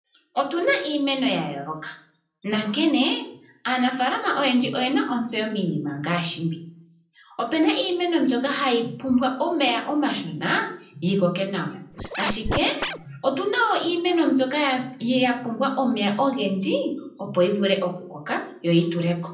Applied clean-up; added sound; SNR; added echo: none; Scratching (performance technique); 5 dB; reverberation time 0.6 s.